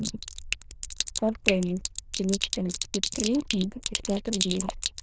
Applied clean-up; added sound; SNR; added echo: neural diffusion model UNIVERSE++.